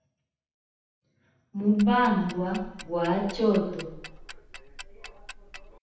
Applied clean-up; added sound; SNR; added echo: none; Tick-tock; 15 dB; reverberation time 0.9 s.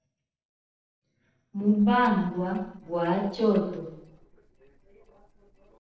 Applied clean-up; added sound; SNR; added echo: neural separator model SepFormer DNS4.